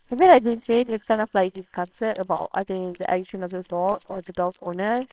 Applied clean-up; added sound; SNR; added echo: neural separator model SepFormer WHAMR!.